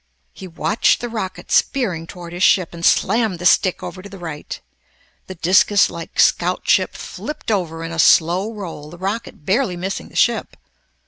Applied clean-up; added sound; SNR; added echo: none; none; none; none.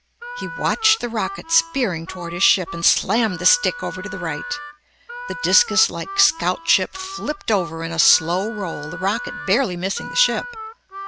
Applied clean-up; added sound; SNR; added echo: none; Harmonica; 11 dB; none.